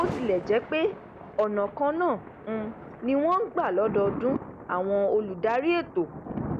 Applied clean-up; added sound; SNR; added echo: none; Thunder; 11 dB; none.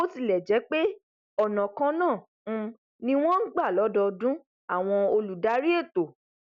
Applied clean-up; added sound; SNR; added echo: none; none; none; none.